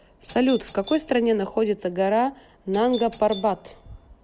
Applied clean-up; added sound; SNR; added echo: none; Doorbell; 14 dB; none.